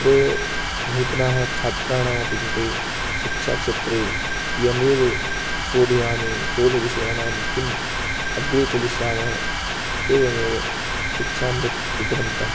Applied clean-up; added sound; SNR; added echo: none; Mechanisms; 1 dB; none.